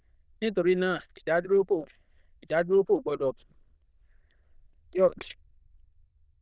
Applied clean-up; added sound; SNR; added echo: neural diffusion model UNIVERSE++.